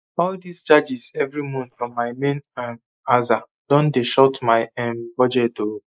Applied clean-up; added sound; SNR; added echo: neural mask model Resemble Enhance denoiser.